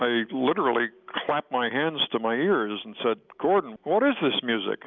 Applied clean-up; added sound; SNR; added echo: none; none; none; none.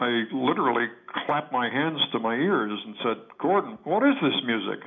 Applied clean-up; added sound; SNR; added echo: none; none; none; reverberation time 0.4 s.